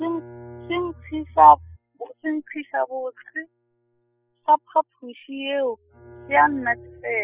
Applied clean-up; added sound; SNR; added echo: classical method spectral subtraction.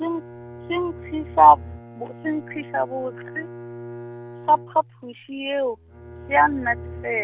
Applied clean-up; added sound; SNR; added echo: none; Bowed string instrument + Bowed string instrument; 15 dB; none.